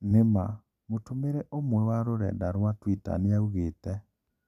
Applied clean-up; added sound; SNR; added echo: none; none; none; none.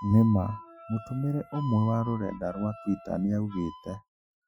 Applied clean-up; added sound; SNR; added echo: classical method Wiener filter.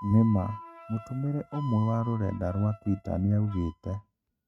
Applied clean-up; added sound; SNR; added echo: neural mask model RNNoise.